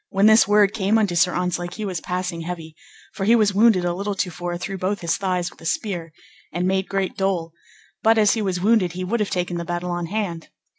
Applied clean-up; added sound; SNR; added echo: none; none; none; none.